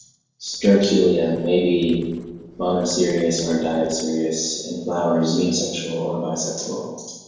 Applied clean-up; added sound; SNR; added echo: neural separator model SepFormer DNS4.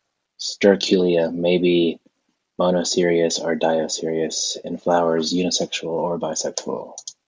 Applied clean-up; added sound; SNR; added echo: none; none; none; none.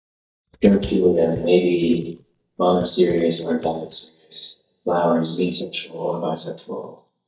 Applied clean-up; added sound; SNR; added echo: neural mask model DeepFilterNet 3.